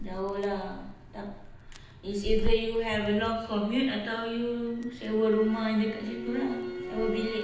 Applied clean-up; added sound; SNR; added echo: none; Crackle; 6 dB; reverberation time 0.8 s.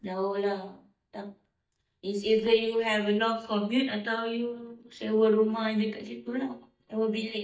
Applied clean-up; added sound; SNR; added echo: neural mask model DeepFilterNet 3.